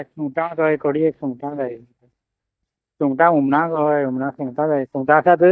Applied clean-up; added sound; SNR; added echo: neural mask model DeepFilterNet 3.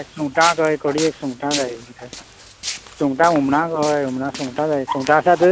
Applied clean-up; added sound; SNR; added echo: none; Walk, footsteps; 12 dB; none.